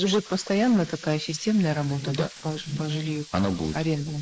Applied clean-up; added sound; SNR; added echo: neural mask model Resemble Enhance denoiser.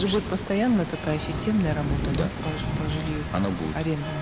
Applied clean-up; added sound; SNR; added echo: none; Rain; 4 dB; none.